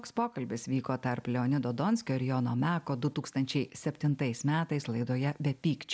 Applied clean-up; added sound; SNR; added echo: none; none; none; none.